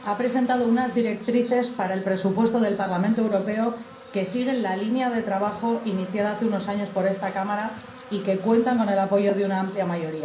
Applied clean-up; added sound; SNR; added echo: none; Insect; 19 dB; reverberation time 0.6 s.